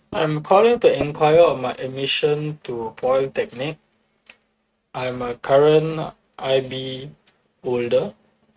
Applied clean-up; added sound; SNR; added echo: neural mask model RNNoise.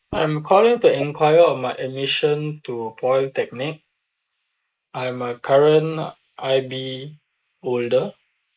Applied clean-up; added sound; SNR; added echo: neural mask model Resemble Enhance denoiser.